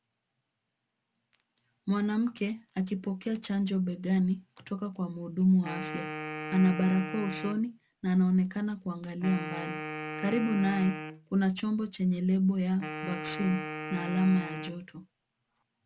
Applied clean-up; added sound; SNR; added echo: none; Wind instrument, woodwind instrument; 10 dB; none.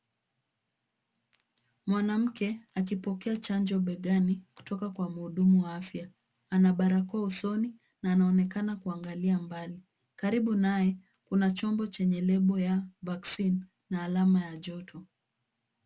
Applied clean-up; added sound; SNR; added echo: none; none; none; none.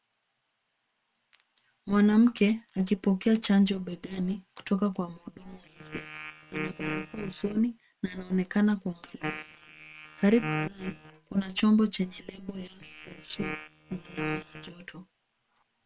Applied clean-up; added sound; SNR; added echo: neural separator model SepFormer WHAM!.